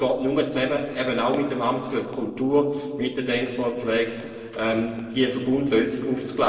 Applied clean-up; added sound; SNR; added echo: neural separator model SepFormer DNS4.